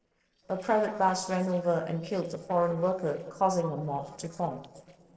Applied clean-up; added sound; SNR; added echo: neural separator model SepFormer DNS4.